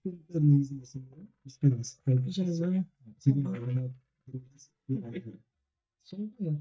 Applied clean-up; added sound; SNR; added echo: neural mask model DeepFilterNet 3.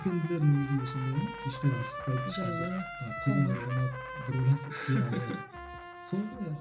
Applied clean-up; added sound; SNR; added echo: none; Trumpet; 10 dB; reverberation time 0.2 s.